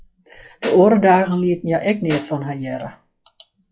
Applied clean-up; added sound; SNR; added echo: classical method log-MMSE.